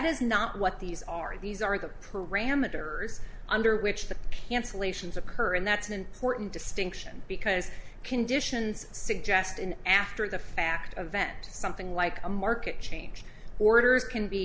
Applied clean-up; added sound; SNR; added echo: none; none; none; none.